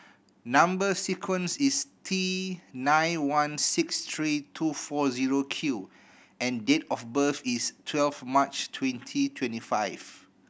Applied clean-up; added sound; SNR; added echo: none; none; none; none.